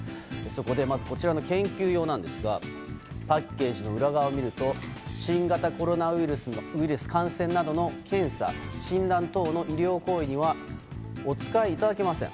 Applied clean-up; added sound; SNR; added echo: none; none; none; none.